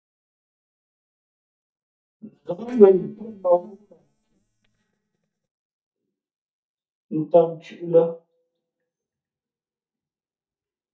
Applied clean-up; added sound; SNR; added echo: neural mask model DeepFilterNet 3.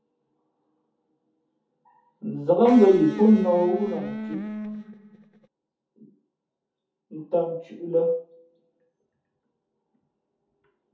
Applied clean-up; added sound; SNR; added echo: none; Electric guitar; 8 dB; reverberation time 0.5 s.